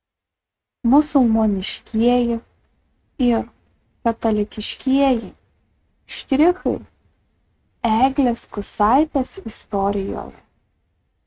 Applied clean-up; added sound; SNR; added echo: neural mask model RNNoise.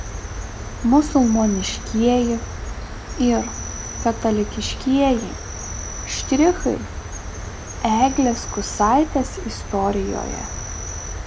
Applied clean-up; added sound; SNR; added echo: none; Cricket; 8 dB; none.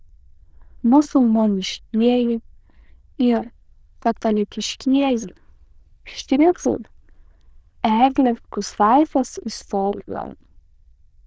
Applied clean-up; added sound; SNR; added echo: neural diffusion model UNIVERSE++.